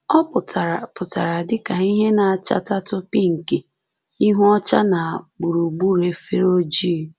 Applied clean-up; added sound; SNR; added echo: none; none; none; none.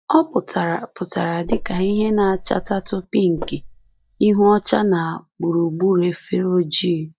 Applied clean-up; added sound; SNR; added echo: neural mask model DeepFilterNet 3.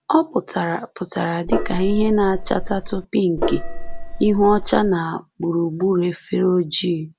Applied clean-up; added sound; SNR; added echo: none; Gong; 3 dB; none.